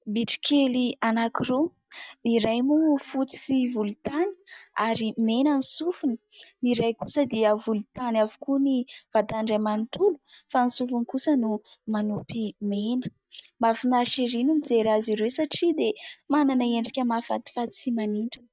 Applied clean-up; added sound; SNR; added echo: neural mask model DeepFilterNet 3.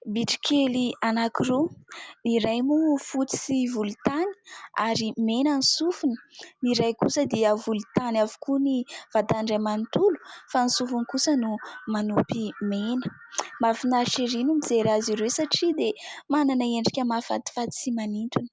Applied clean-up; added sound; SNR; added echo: none; none; none; none.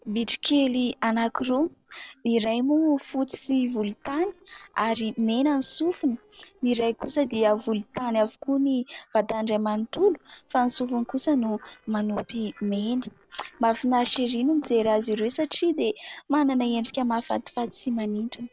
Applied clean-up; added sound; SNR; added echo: neural separator model SepFormer DNS4.